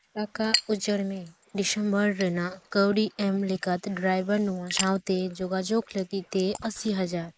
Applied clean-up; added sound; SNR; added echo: neural mask model Resemble Enhance denoiser.